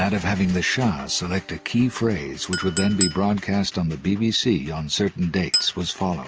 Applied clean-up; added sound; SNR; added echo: none; Chink, clink; 10 dB; none.